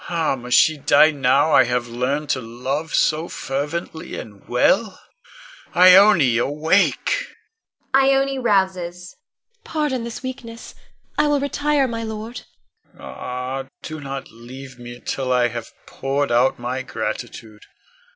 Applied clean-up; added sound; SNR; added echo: none; none; none; none.